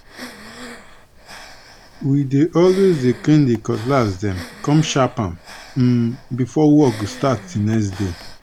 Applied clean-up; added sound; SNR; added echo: none; Breathing; 19 dB; none.